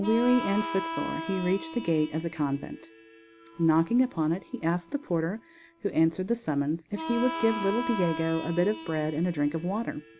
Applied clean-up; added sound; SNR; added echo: none; Harmonica; 10 dB; none.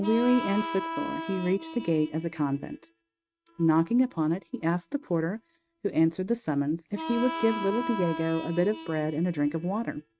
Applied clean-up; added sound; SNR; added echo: neural mask model RNNoise.